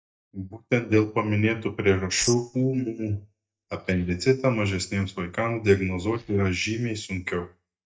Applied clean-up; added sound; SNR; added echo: neural mask model DeepFilterNet 3.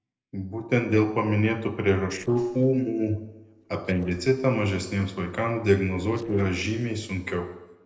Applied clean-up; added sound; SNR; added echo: neural separator model SepFormer DNS4.